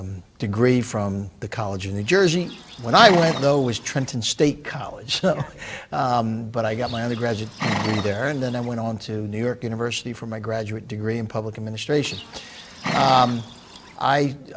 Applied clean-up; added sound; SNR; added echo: none; Livestock, farm animals, working animals; 9 dB; none.